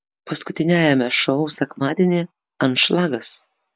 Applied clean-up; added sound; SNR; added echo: none; none; none; none.